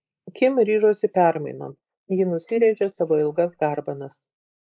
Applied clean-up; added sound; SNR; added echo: neural mask model Resemble Enhance denoiser.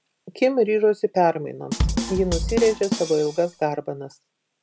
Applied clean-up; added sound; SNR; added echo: none; Drum kit; 4 dB; none.